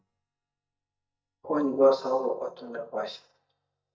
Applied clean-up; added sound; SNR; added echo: neural mask model DeepFilterNet 3.